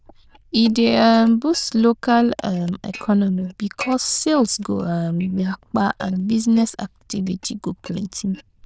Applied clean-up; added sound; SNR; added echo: neural diffusion model UNIVERSE++.